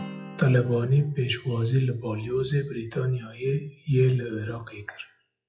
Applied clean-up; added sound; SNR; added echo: classical method WPE with log-MMSE.